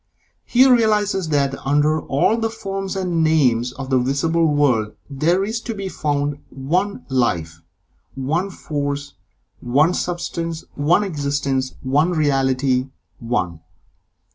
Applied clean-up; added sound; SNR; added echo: none; none; none; none.